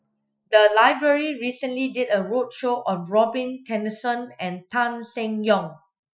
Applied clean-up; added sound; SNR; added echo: classical method Wiener filter.